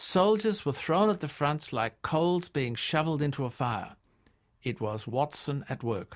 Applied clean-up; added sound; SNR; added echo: none; none; none; none.